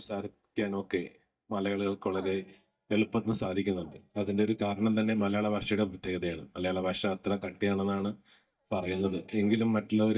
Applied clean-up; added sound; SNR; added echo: neural mask model DeepFilterNet 3.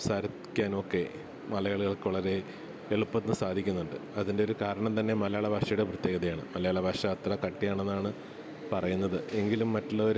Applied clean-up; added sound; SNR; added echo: none; none; none; none.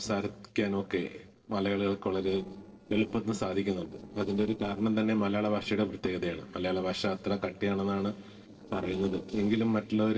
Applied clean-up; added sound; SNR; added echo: neural separator model SepFormer DNS4.